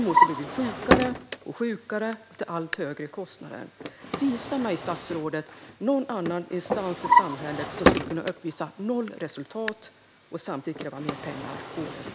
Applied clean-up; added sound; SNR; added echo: none; Drawer open or close; -2 dB; none.